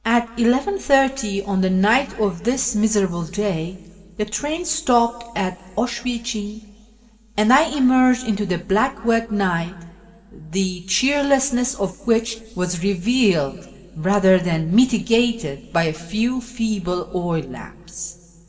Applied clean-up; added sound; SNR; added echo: none; none; none; reverberation time 2.3 s.